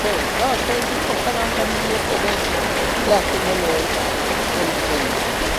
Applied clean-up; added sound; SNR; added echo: none; Rain; -5 dB; none.